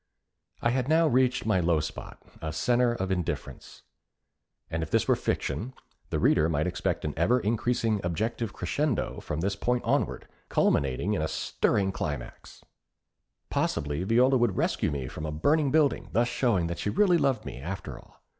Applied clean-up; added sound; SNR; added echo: none; none; none; none.